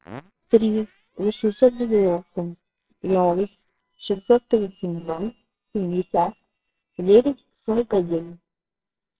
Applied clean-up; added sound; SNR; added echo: neural separator model SepFormer WHAMR!.